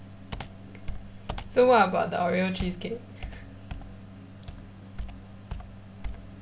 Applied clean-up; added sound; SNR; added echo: none; Computer keyboard; 11 dB; none.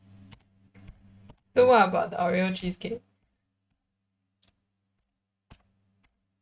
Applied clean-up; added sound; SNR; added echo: neural mask model RNNoise.